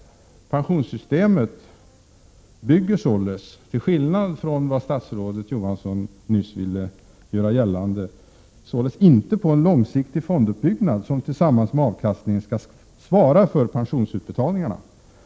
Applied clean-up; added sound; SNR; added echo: none; none; none; none.